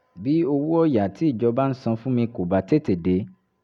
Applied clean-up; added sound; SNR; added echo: none; none; none; none.